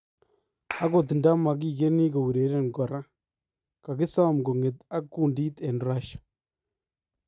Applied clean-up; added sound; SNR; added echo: neural mask model RNNoise.